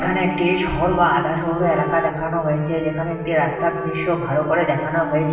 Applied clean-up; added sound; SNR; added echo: none; Wind instrument, woodwind instrument; 9 dB; reverberation time 1.1 s.